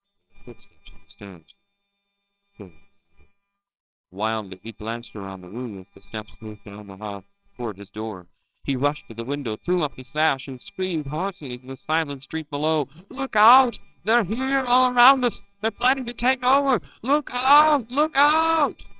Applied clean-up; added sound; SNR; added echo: neural separator model SepFormer WHAMR!.